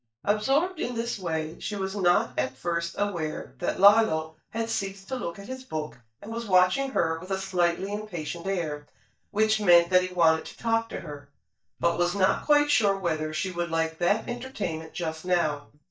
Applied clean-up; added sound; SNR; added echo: neural mask model DeepFilterNet 3.